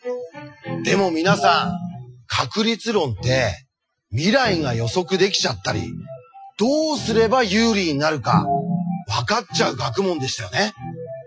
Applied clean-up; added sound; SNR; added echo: classical method Wiener filter.